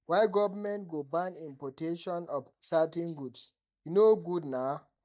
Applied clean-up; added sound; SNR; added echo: neural mask model DeepFilterNet 3.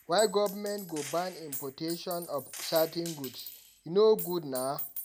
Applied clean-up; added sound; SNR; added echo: none; Gunshot, gunfire; 12 dB; none.